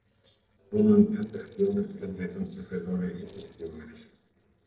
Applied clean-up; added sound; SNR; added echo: neural separator model SepFormer DNS4.